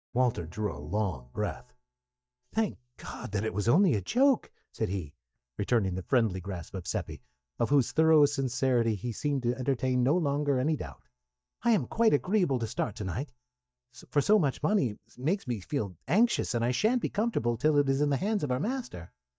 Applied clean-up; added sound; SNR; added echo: neural mask model DeepFilterNet 3.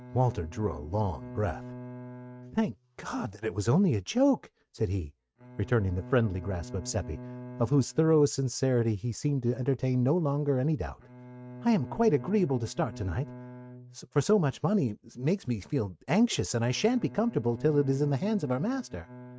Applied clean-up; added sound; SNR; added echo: neural mask model RNNoise.